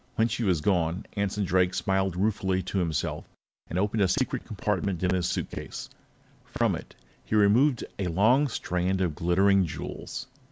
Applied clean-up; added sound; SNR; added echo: none; none; none; none.